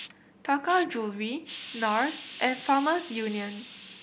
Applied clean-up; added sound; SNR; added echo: none; Hiss; 13 dB; none.